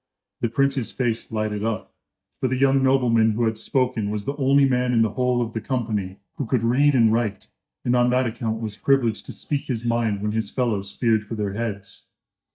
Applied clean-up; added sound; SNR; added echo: neural mask model DeepFilterNet 3.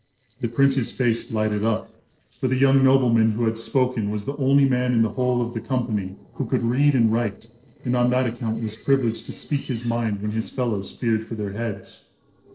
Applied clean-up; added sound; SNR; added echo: neural separator model SepFormer DNS4.